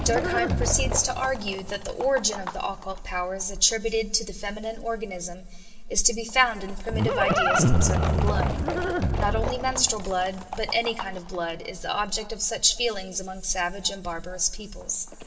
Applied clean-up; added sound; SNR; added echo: none; Livestock, farm animals, working animals; 2 dB; reverberation time 2.2 s.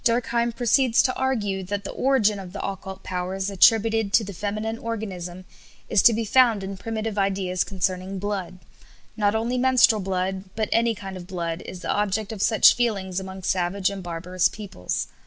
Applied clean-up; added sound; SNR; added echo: none; none; none; none.